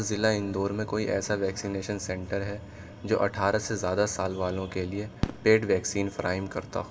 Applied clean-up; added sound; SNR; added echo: none; Fireworks; 16 dB; reverberation time 1.8 s.